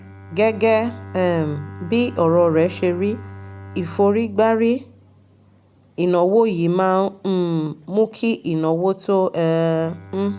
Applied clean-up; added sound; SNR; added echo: none; Bowed string instrument; 19 dB; none.